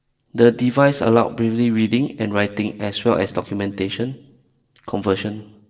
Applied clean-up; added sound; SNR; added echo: neural separator model SepFormer DNS4.